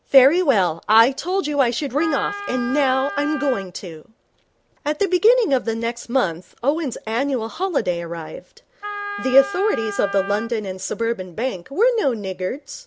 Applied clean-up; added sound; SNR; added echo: none; Wind instrument, woodwind instrument; 10 dB; none.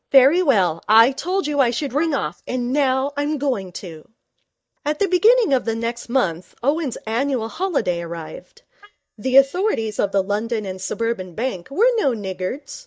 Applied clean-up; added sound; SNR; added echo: neural mask model DeepFilterNet 3.